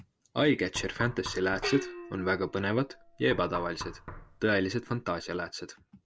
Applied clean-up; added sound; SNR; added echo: none; Knock + Gong; 12 dB; none.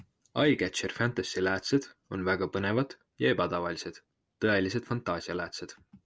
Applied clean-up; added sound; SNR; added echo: none; none; none; none.